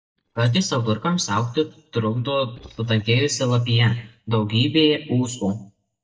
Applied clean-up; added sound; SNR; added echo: neural mask model DeepFilterNet 3.